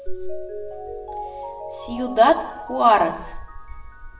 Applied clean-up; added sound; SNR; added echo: none; Mallet percussion; 13 dB; reverberation time 0.6 s.